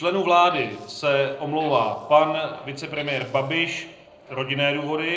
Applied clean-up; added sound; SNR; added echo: neural separator model SepFormer DNS4.